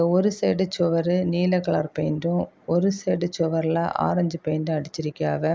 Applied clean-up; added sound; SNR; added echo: none; none; none; none.